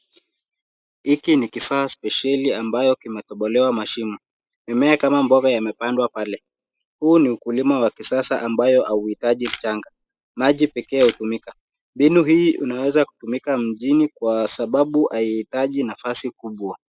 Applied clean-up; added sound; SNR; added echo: classical method spectral subtraction.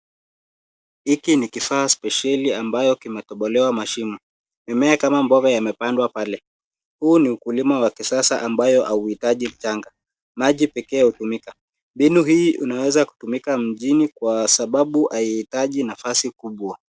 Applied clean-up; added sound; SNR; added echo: neural mask model DeepFilterNet 3.